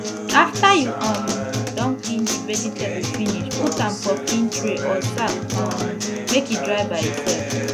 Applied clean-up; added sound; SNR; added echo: none; Acoustic guitar; 2 dB; none.